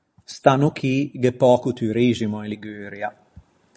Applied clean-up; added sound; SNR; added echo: none; none; none; none.